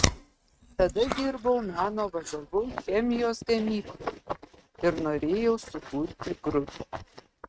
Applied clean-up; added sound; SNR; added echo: neural mask model RNNoise.